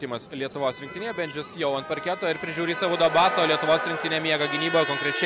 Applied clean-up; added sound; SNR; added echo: none; Wind instrument, woodwind instrument; 10 dB; none.